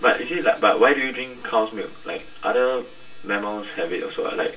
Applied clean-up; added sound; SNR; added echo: none; none; none; reverberation time 0.2 s.